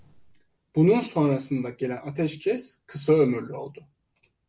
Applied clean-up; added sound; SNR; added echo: none; none; none; none.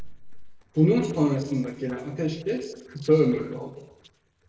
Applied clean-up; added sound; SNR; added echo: neural separator model SepFormer DNS4.